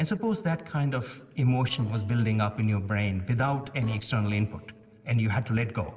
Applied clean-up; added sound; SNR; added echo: neural separator model SepFormer DNS4.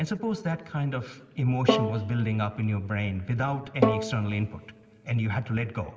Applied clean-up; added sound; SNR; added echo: none; Bowed string instrument; 3 dB; reverberation time 2.4 s.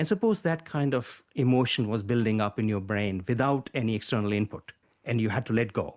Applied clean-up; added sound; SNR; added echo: none; none; none; none.